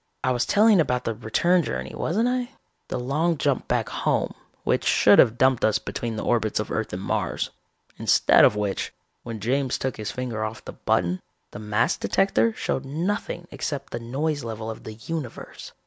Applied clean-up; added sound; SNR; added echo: none; none; none; none.